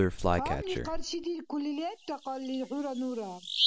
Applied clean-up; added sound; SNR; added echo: none; Bird vocalization, bird call, bird song; -2 dB; none.